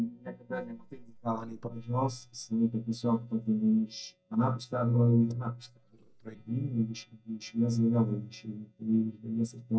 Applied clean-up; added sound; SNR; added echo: neural mask model DeepFilterNet 3.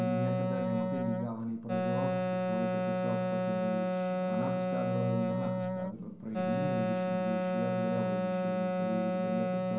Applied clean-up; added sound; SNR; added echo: none; Wind instrument, woodwind instrument; -5 dB; reverberation time 0.6 s.